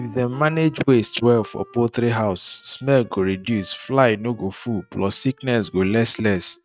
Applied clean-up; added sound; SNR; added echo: neural mask model RNNoise.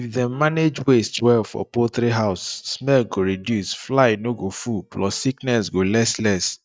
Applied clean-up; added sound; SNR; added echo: neural mask model DeepFilterNet 3.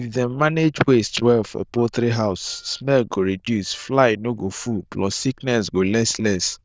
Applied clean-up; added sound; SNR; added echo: neural diffusion model UNIVERSE++.